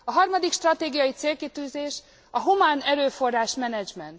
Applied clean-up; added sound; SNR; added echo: none; none; none; none.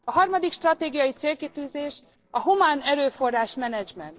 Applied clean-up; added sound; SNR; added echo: neural separator model SepFormer DNS4.